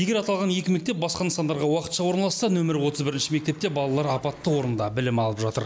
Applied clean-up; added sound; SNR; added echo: none; none; none; none.